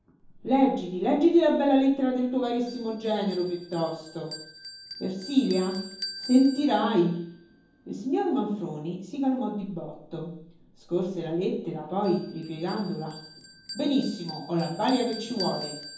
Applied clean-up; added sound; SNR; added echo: none; Bell; 18 dB; reverberation time 0.7 s.